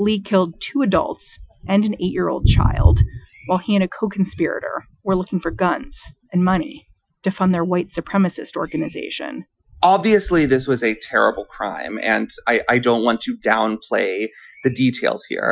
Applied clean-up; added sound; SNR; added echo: classical method Wiener filter.